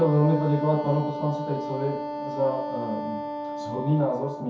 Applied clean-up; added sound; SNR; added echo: none; Wind instrument, woodwind instrument; 6 dB; reverberation time 0.6 s.